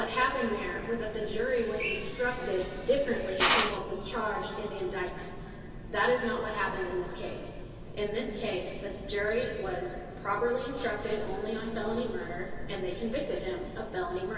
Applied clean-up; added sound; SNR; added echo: none; Drill; 0 dB; reverberation time 2.5 s.